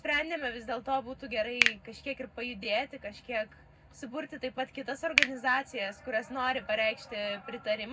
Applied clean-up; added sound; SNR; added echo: none; Finger snapping; 1 dB; reverberation time 0.3 s.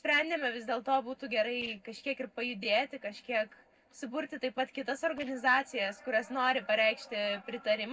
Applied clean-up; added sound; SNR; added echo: neural separator model SepFormer DNS4.